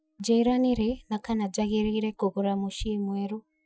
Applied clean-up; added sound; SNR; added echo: classical method Wiener filter.